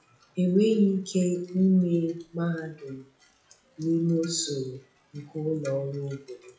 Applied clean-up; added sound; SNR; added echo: classical method WPE with log-MMSE.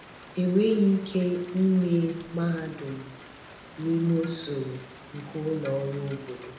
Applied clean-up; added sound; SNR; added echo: none; Rain; 18 dB; reverberation time 0.7 s.